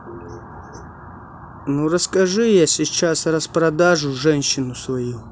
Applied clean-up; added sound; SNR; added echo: none; none; none; none.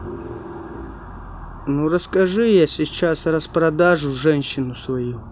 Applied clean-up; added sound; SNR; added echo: none; Vehicle; 19 dB; none.